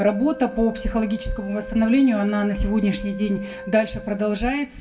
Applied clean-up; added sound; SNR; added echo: none; Wind instrument, woodwind instrument; 15 dB; reverberation time 0.2 s.